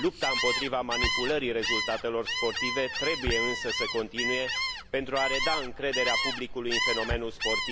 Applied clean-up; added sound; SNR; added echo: none; Gull, seagull; 0 dB; none.